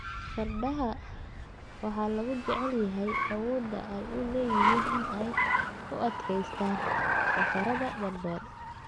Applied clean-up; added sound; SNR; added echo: none; Car; -1 dB; none.